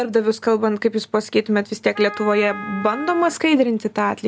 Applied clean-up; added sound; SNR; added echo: none; Wind instrument, woodwind instrument; 14 dB; none.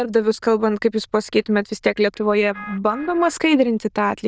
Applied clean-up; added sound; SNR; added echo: neural diffusion model UNIVERSE++.